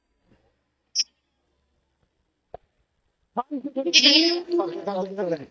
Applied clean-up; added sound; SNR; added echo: neural mask model DeepFilterNet 3.